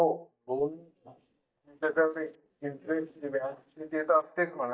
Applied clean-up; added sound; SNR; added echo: neural mask model DeepFilterNet 3.